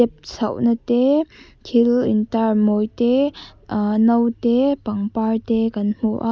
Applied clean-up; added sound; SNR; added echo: none; none; none; none.